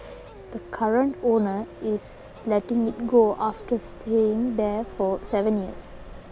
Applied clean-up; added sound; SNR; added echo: none; Accelerating, revving, vroom + Dog; 16 dB; none.